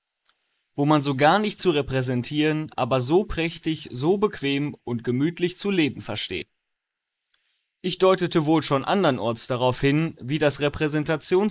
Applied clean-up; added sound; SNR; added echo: neural mask model Resemble Enhance denoiser.